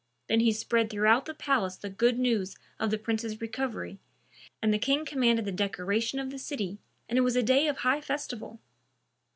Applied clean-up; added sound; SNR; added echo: none; none; none; none.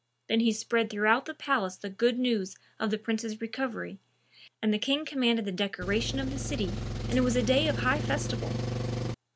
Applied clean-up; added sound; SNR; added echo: none; Engine; 3 dB; none.